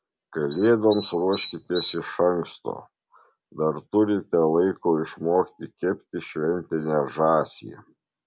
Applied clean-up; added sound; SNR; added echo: none; Bird vocalization, bird call, bird song; 5 dB; none.